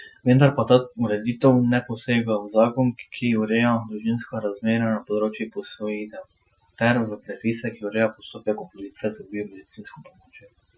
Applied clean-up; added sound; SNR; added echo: classical method Wiener filter.